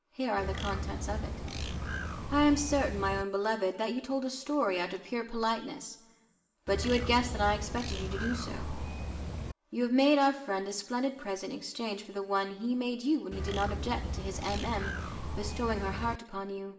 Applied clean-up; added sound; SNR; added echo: none; Bird; 4 dB; reverberation time 0.9 s.